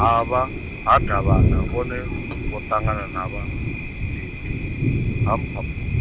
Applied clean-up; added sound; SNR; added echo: none; Thunder; -2 dB; none.